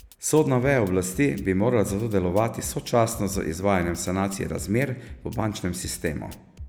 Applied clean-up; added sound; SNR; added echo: none; Drum kit; 20 dB; none.